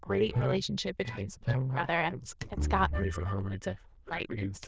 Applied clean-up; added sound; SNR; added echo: neural diffusion model UNIVERSE++.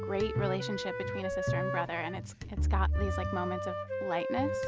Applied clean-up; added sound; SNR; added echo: none; Wind instrument, woodwind instrument; 4 dB; none.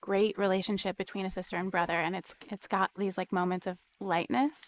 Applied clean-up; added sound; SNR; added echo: neural mask model Resemble Enhance denoiser.